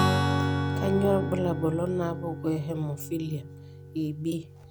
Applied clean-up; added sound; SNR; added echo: none; Strum; 0 dB; none.